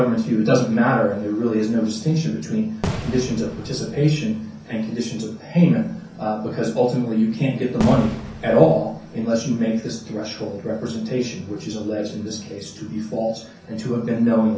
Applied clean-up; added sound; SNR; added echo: none; Fireworks; 9 dB; reverberation time 0.6 s.